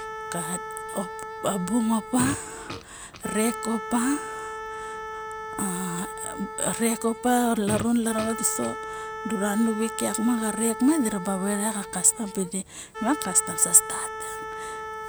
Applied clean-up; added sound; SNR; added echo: none; Wind instrument, woodwind instrument + Fart; 9 dB; none.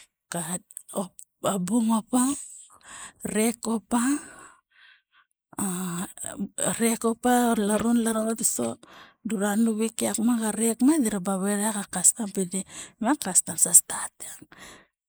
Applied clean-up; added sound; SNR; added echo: neural mask model Resemble Enhance denoiser.